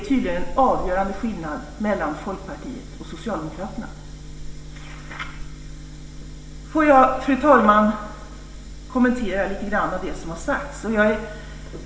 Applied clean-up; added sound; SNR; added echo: none; Wind; 13 dB; reverberation time 1.7 s.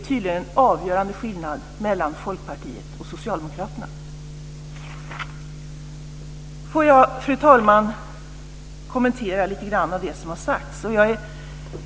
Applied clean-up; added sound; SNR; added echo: none; none; none; none.